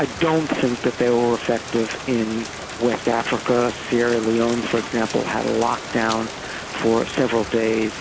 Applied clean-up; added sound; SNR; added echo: none; Rain; 11 dB; none.